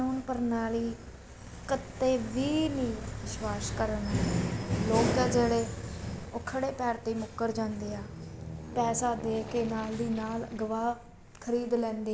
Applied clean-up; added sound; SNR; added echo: none; Aircraft; 16 dB; none.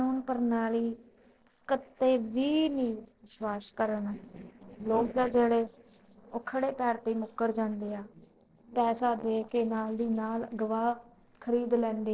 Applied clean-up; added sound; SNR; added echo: neural separator model SepFormer DNS4.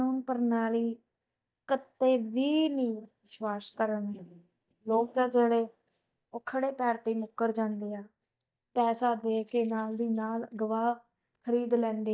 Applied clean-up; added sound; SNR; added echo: neural mask model DeepFilterNet 3.